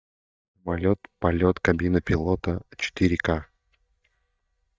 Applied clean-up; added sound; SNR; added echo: neural mask model DeepFilterNet 3.